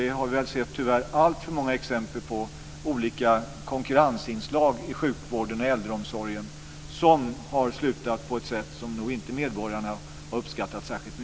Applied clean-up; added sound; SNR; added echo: none; none; none; none.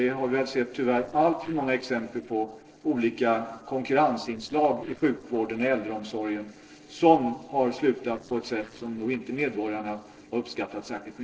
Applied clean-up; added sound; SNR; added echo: neural separator model SepFormer DNS4.